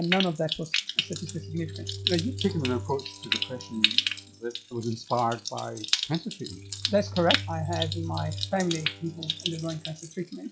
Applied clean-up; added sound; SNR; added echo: classical method log-MMSE.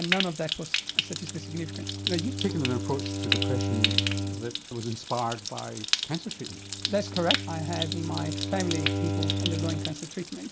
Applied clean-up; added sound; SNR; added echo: none; Stream + Bowed string instrument; -2 dB; none.